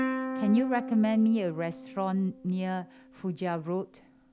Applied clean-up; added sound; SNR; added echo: none; Plucked string instrument; 9 dB; none.